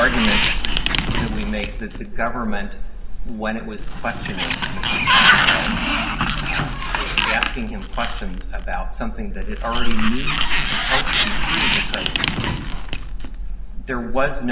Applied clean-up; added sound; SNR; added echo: none; Sliding door; 2 dB; reverberation time 2.4 s.